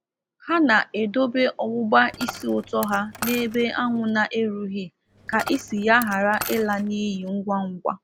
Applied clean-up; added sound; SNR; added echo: none; Coin (dropping); 14 dB; none.